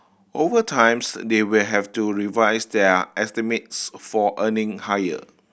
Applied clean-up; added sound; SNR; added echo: none; none; none; none.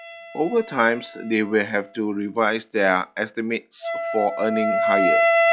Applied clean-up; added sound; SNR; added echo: classical method log-MMSE.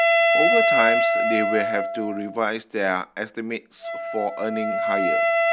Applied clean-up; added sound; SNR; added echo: none; Wind instrument, woodwind instrument; -5 dB; none.